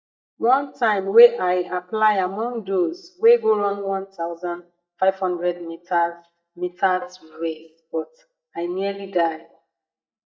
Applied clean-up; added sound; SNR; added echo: neural mask model DeepFilterNet 3.